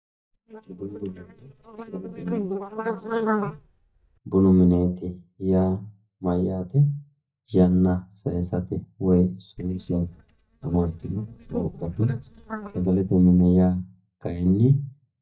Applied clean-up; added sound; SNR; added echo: neural mask model DeepFilterNet 3.